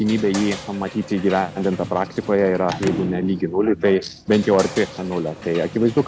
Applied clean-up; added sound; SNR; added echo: none; Sliding door / Slam; 12 dB; none.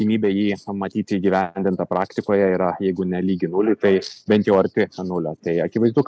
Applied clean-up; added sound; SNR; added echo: none; none; none; none.